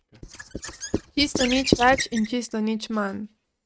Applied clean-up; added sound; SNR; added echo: neural mask model RNNoise.